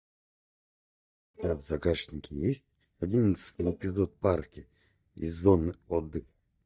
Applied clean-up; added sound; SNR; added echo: neural mask model DeepFilterNet 3.